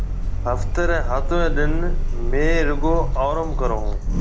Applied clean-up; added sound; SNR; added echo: none; Sliding door; -4 dB; none.